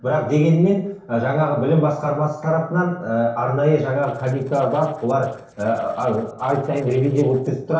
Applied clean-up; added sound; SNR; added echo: neural separator model SepFormer DNS4.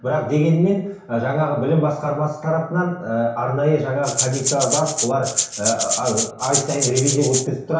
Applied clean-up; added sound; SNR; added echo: none; Rattle (instrument); 3 dB; reverberation time 0.6 s.